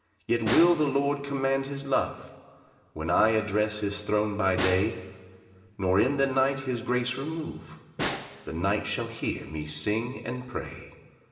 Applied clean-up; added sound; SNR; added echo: none; Snare drum; 11 dB; reverberation time 2.1 s.